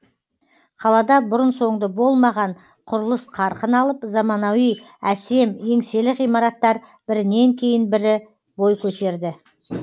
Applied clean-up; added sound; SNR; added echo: none; none; none; none.